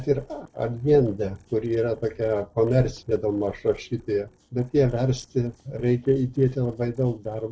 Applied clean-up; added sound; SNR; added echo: neural separator model SepFormer DNS4.